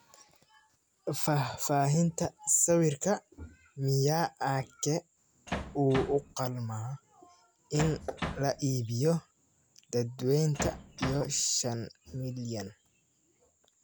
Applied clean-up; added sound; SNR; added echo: none; Bass drum; 6 dB; none.